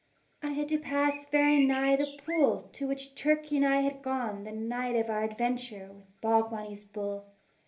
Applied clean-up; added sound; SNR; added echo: none; Bird; 14 dB; reverberation time 0.3 s.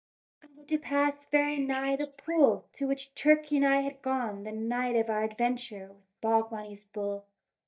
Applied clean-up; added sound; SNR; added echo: neural mask model DeepFilterNet 3.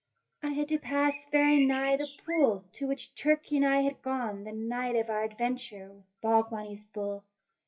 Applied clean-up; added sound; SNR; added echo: classical method WPE with log-MMSE.